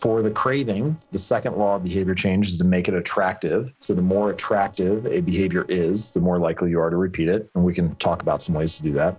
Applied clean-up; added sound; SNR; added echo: neural separator model SepFormer DNS4.